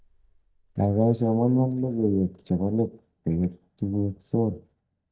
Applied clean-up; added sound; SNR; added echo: neural mask model DeepFilterNet 3.